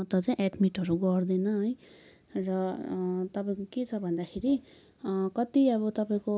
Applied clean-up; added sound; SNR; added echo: none; none; none; none.